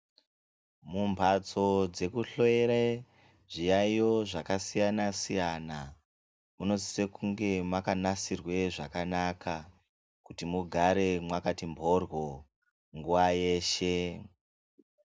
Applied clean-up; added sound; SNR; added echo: none; none; none; none.